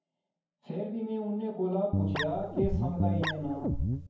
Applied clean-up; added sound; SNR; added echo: none; Guitar; -3 dB; reverberation time 0.9 s.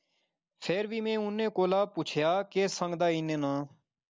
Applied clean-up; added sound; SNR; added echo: none; none; none; none.